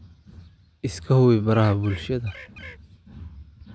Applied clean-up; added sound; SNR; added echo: none; Bird; 18 dB; none.